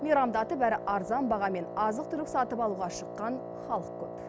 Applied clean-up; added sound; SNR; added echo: none; Wind instrument, woodwind instrument; 9 dB; none.